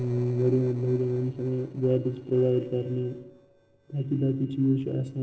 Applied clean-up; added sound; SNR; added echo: neural separator model SepFormer DNS4.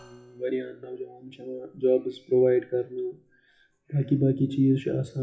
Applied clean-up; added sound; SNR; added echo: classical method WPE with log-MMSE.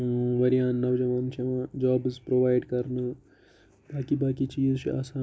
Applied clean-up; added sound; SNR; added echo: none; none; none; none.